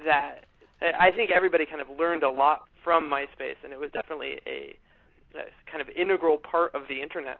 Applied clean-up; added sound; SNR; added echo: none; none; none; none.